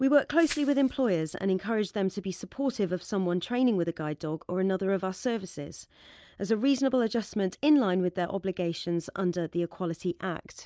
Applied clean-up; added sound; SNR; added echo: none; Glass; 16 dB; none.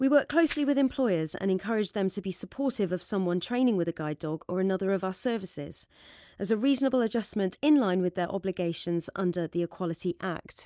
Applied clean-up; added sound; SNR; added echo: neural mask model DeepFilterNet 3.